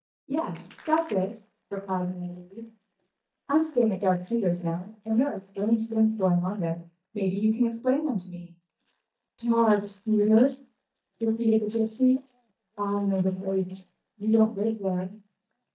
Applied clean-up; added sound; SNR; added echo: neural mask model DeepFilterNet 3.